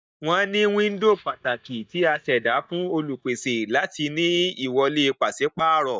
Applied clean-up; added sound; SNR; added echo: neural mask model DeepFilterNet 3.